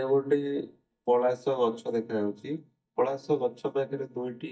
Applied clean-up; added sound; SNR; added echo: neural mask model DeepFilterNet 3.